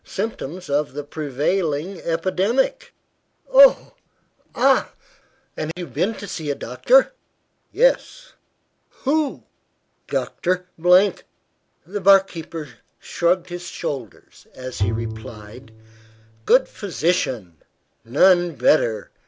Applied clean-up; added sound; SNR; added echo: none; Bowed string instrument; 8 dB; none.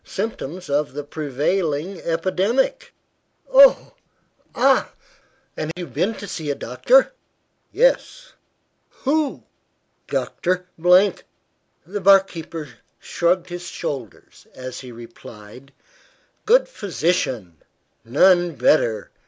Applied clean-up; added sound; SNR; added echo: none; none; none; none.